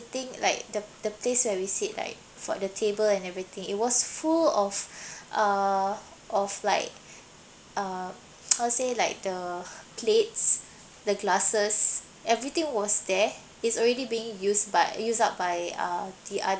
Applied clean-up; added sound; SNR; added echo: none; none; none; none.